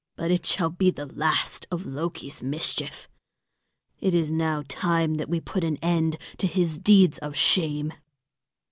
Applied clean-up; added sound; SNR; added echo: none; none; none; none.